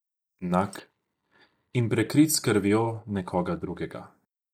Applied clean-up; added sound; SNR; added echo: neural mask model DeepFilterNet 3.